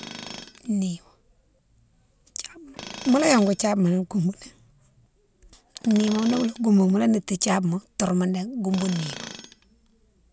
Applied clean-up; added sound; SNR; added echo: none; Tools; 18 dB; none.